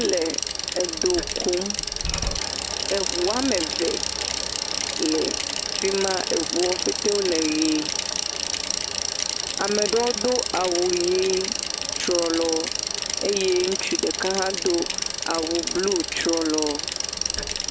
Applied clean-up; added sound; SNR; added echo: none; Bicycle; 1 dB; none.